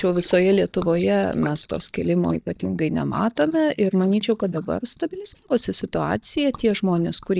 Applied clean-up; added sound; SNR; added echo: neural mask model DeepFilterNet 3.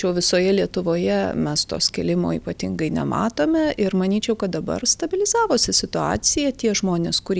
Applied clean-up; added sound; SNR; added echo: none; none; none; none.